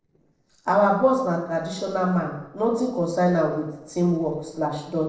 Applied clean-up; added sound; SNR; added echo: neural separator model SepFormer DNS4.